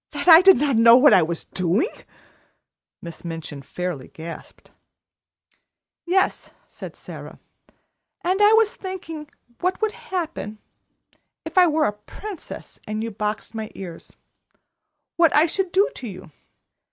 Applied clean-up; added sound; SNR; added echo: none; none; none; none.